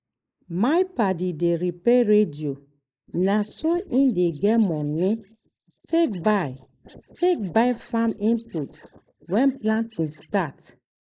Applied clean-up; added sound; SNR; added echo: neural mask model Resemble Enhance denoiser.